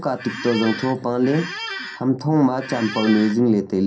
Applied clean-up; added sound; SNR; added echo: none; Squeak; 11 dB; reverberation time 0.3 s.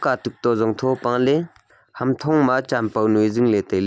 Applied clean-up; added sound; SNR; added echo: none; none; none; none.